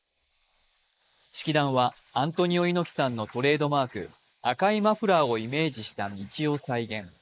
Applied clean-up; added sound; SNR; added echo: neural mask model Resemble Enhance denoiser.